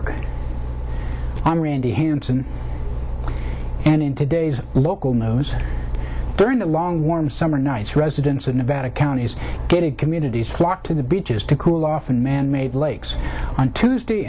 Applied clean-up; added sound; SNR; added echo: none; none; none; none.